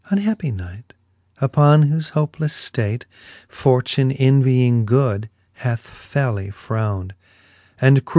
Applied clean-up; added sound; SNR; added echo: none; none; none; none.